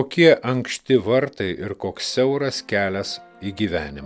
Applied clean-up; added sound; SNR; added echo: none; none; none; none.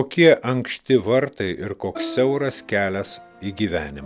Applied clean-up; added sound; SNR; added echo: none; Plucked string instrument; 15 dB; none.